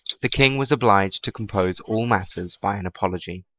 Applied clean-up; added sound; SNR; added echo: neural mask model Resemble Enhance denoiser.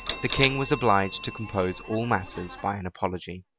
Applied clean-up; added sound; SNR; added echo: none; Bell; -3 dB; none.